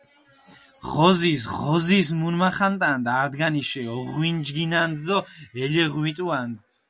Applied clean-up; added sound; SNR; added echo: none; none; none; none.